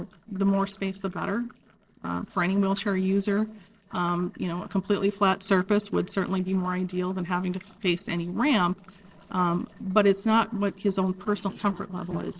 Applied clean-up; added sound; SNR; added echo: neural separator model SepFormer DNS4.